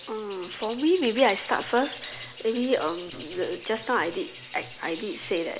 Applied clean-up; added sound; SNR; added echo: none; Bird; 16 dB; none.